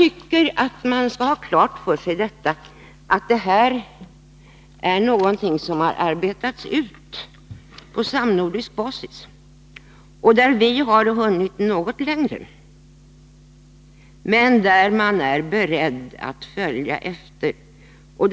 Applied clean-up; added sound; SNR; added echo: none; none; none; none.